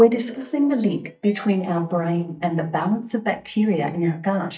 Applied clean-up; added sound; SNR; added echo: neural mask model DeepFilterNet 3.